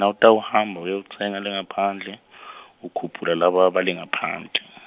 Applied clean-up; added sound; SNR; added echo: none; none; none; none.